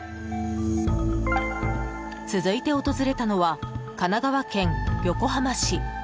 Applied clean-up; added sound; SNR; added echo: none; none; none; none.